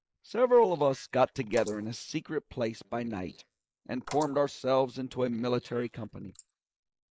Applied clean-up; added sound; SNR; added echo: neural mask model Resemble Enhance denoiser.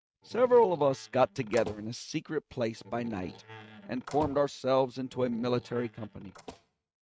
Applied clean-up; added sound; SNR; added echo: neural mask model RNNoise.